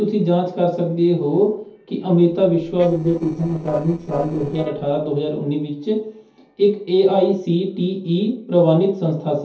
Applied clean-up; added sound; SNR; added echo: neural separator model SepFormer DNS4.